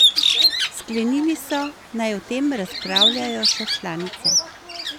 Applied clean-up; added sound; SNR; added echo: none; Bird; -4 dB; none.